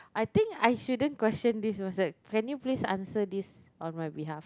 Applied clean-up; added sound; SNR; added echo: none; none; none; none.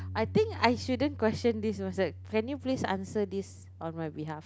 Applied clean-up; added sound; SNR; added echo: none; Bass guitar; 12 dB; none.